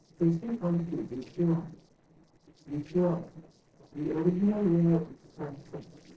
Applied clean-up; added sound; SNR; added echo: neural separator model SepFormer DNS4.